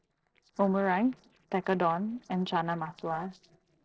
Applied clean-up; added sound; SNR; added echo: neural separator model SepFormer DNS4.